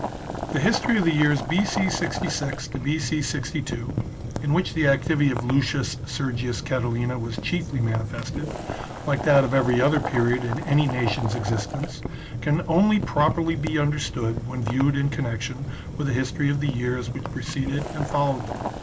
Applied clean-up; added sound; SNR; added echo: none; Boiling; 7 dB; none.